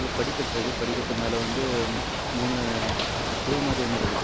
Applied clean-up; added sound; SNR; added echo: none; Ocean / Boat, Water vehicle; -2 dB; none.